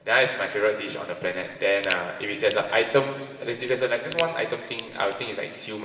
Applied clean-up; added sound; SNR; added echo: none; Crack; 14 dB; reverberation time 2.6 s.